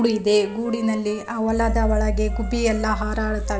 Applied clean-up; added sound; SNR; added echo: none; Wind instrument, woodwind instrument; 19 dB; none.